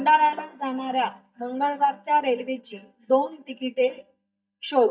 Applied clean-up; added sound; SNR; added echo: neural mask model DeepFilterNet 3.